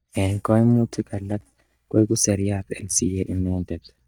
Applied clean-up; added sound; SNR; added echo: neural mask model DeepFilterNet 3.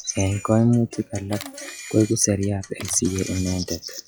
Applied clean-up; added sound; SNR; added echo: classical method log-MMSE.